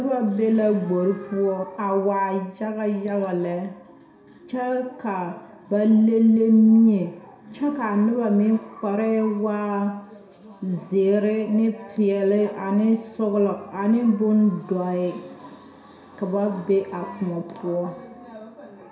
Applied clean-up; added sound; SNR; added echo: none; none; none; reverberation time 0.5 s.